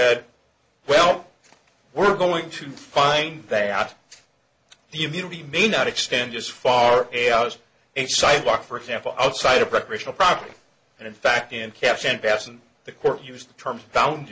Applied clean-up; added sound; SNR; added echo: none; none; none; none.